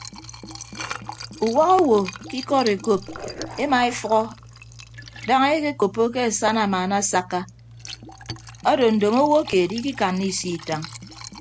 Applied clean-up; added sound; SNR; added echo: none; Dog + Liquid; 15 dB; none.